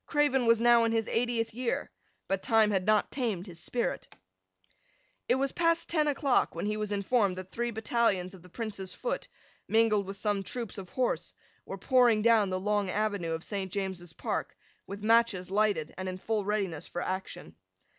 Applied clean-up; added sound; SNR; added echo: none; none; none; none.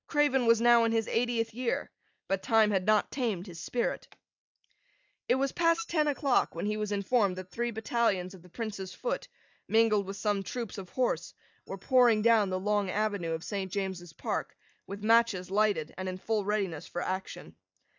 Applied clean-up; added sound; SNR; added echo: neural mask model DeepFilterNet 3.